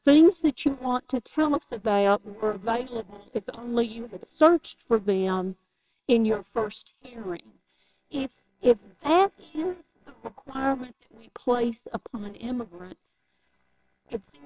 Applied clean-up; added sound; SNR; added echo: neural separator model SepFormer WHAMR!.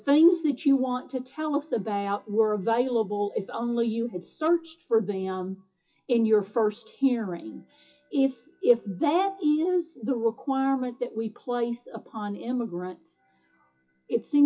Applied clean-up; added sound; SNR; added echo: classical method WPE with log-MMSE.